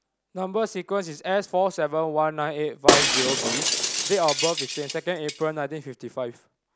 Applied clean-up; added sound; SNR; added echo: none; Shatter; -2 dB; none.